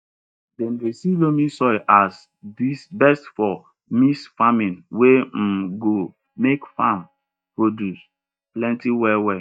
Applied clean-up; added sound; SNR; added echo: neural mask model DeepFilterNet 3.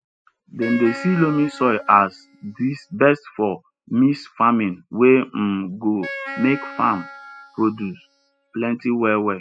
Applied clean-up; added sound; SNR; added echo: classical method spectral subtraction.